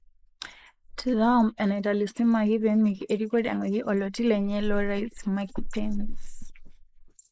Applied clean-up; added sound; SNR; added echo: neural mask model Resemble Enhance denoiser.